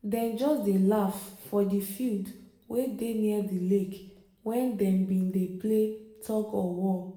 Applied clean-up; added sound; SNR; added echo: none; none; none; reverberation time 0.8 s.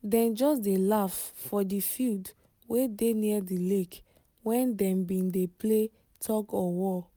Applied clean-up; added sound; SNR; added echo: none; none; none; none.